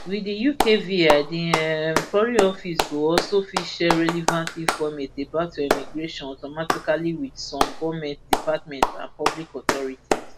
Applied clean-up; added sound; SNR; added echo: none; Clapping; 3 dB; none.